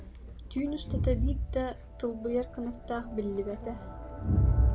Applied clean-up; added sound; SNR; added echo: none; Crowd; -4 dB; none.